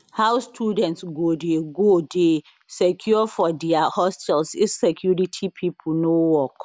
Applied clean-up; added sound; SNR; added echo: none; none; none; none.